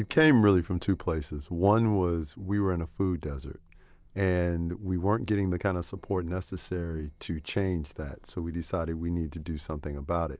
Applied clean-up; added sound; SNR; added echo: neural separator model SepFormer DNS4.